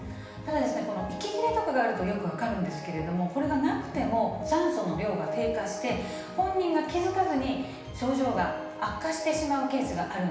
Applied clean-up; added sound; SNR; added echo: none; none; none; reverberation time 0.9 s.